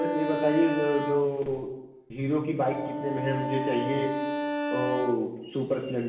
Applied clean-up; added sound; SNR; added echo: none; Wind instrument, woodwind instrument; 4 dB; reverberation time 0.9 s.